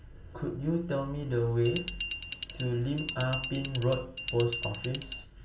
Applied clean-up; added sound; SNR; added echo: none; Glass; 3 dB; reverberation time 0.4 s.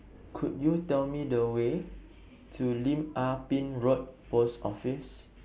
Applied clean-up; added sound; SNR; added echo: none; none; none; none.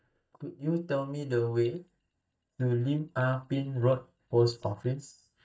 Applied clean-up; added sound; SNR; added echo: neural mask model DeepFilterNet 3.